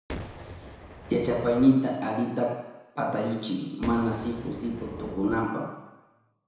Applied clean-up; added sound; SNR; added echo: none; Boom; 13 dB; reverberation time 1.0 s.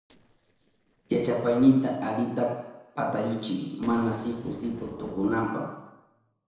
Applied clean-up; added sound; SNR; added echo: neural separator model SepFormer DNS4.